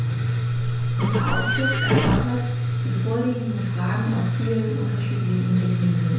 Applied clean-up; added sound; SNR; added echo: none; Livestock, farm animals, working animals; 4 dB; reverberation time 0.5 s.